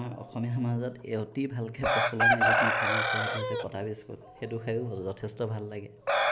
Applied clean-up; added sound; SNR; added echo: none; Chicken, rooster; -4 dB; none.